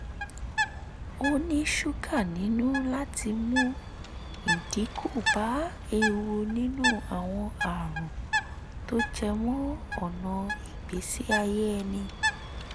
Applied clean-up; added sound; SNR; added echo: none; Bird; 3 dB; none.